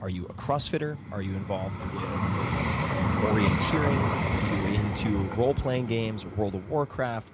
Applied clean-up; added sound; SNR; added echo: none; Vehicle; 0 dB; none.